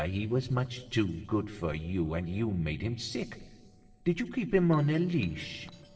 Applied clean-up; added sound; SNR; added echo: neural separator model SepFormer DNS4.